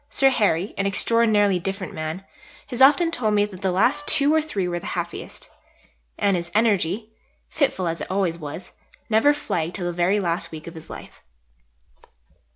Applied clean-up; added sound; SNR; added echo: none; Wind instrument, woodwind instrument; 19 dB; none.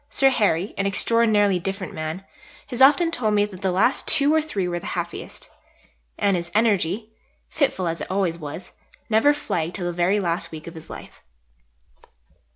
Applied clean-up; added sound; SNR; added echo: none; none; none; none.